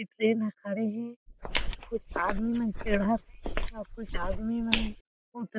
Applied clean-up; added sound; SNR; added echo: neural mask model Resemble Enhance denoiser.